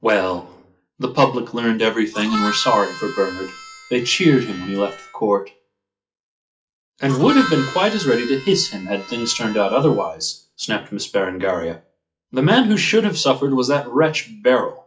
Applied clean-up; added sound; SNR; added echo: classical method WPE with log-MMSE.